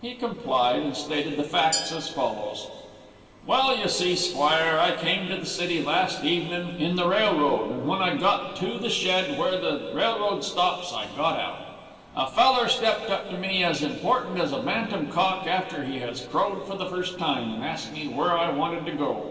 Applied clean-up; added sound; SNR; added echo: none; Glass; 12 dB; reverberation time 2.1 s.